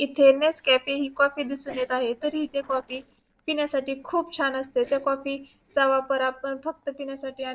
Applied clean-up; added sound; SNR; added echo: neural separator model SepFormer DNS4.